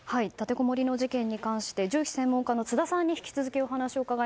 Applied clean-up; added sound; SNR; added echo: none; none; none; none.